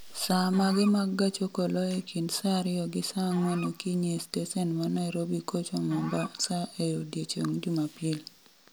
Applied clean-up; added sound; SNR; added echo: none; Musical instrument; 19 dB; none.